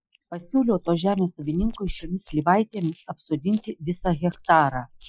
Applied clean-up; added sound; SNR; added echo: classical method Wiener filter.